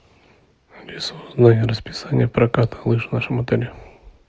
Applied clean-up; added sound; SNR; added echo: none; none; none; none.